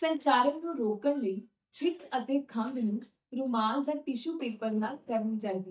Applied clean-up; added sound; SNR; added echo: neural mask model DeepFilterNet 3.